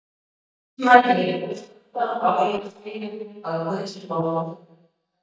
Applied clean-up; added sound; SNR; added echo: neural mask model DeepFilterNet 3.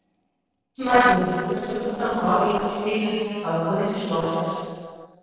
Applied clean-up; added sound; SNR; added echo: neural separator model SepFormer DNS4.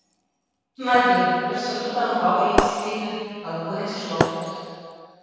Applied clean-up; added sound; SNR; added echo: none; Shatter; 7 dB; reverberation time 2.2 s.